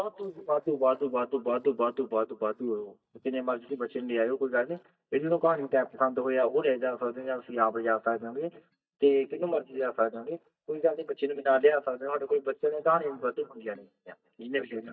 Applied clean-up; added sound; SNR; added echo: neural mask model DeepFilterNet 3.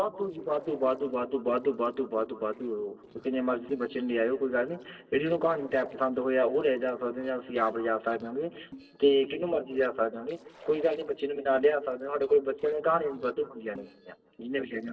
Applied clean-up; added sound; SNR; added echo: neural separator model SepFormer DNS4.